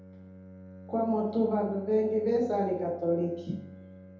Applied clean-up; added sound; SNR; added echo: none; Bowed string instrument; 17 dB; reverberation time 0.8 s.